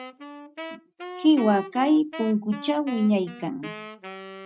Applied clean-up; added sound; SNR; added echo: neural mask model RNNoise.